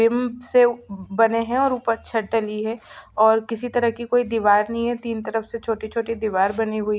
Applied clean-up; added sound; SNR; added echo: none; none; none; none.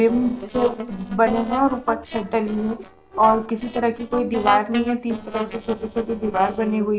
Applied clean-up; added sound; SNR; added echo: neural separator model SepFormer DNS4.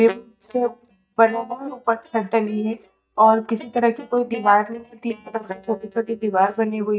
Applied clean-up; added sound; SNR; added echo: neural mask model DeepFilterNet 3.